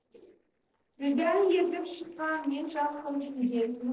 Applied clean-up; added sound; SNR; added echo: neural separator model SepFormer DNS4.